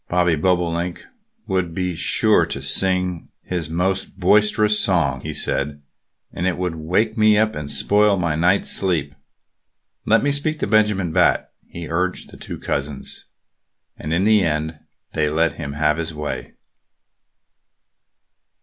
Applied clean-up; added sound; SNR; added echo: none; none; none; none.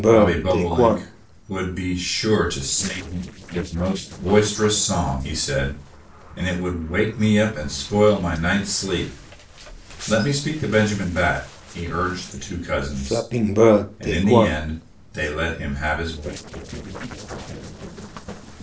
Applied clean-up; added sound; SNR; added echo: neural separator model SepFormer DNS4.